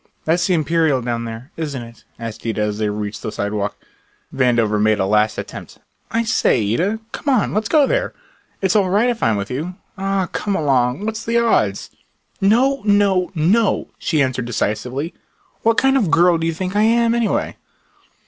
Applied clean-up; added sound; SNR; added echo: none; none; none; none.